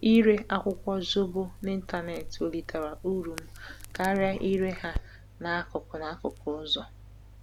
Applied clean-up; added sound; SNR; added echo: none; Crackle; 13 dB; none.